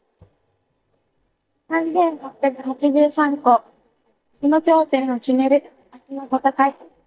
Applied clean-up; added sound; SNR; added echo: neural mask model DeepFilterNet 3.